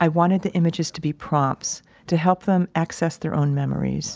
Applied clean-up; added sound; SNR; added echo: none; none; none; none.